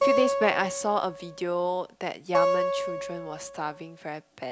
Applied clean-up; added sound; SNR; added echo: none; Acoustic guitar; 0 dB; none.